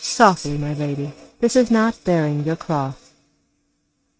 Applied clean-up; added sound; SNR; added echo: neural mask model RNNoise.